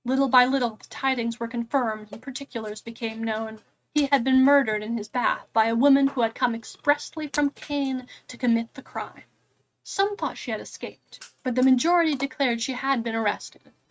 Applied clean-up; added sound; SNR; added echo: neural mask model RNNoise.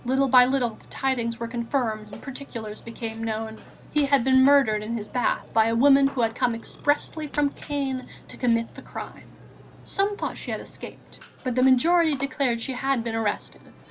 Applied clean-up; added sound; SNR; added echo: none; Burping, eructation + Shatter; 20 dB; none.